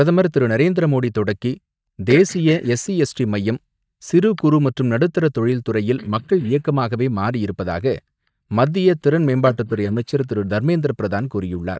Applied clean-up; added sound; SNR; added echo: neural mask model DeepFilterNet 3.